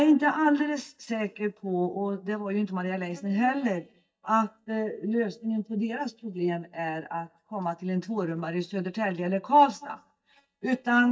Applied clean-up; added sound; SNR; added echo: neural mask model DeepFilterNet 3.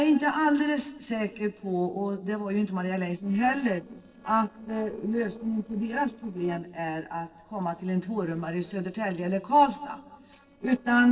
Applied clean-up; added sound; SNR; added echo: neural separator model SepFormer DNS4.